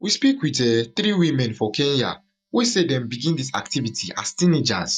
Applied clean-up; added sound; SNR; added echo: neural mask model DeepFilterNet 3.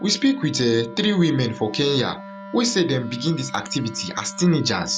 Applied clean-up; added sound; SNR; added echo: none; Wind instrument, woodwind instrument; 16 dB; none.